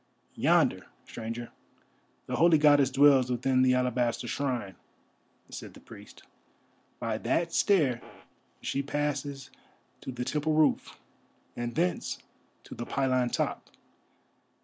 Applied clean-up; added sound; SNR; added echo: none; Fart; 17 dB; none.